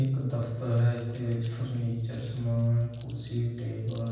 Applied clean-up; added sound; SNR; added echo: none; Wind chime; 6 dB; reverberation time 1.2 s.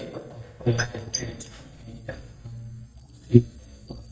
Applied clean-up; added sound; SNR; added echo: neural mask model DeepFilterNet 3.